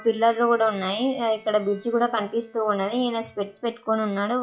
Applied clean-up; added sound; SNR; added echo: classical method log-MMSE.